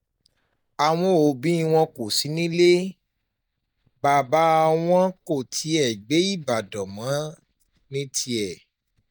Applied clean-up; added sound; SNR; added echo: neural mask model DeepFilterNet 3.